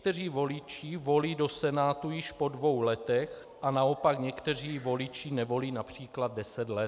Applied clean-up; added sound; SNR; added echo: none; none; none; none.